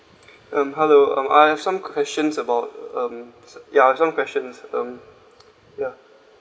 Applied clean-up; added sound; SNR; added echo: none; none; none; none.